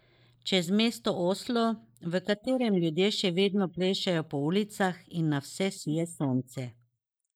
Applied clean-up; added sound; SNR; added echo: neural mask model Resemble Enhance denoiser.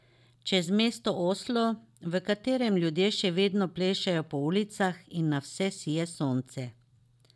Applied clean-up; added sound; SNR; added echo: none; none; none; none.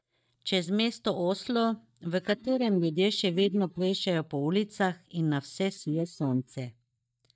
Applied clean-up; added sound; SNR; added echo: neural mask model DeepFilterNet 3.